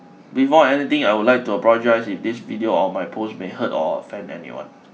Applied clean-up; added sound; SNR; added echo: none; none; none; none.